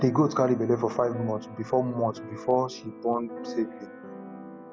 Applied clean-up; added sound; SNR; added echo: none; Keyboard (musical); 12 dB; none.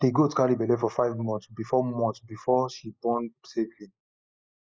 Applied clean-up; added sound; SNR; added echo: neural mask model Resemble Enhance denoiser.